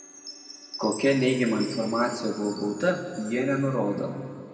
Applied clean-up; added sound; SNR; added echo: none; Chime; 17 dB; reverberation time 2.1 s.